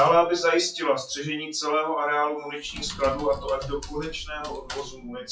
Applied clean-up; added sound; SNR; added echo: classical method WPE with log-MMSE.